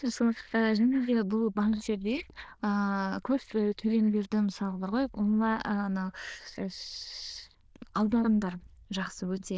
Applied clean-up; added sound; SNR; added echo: neural diffusion model UNIVERSE++.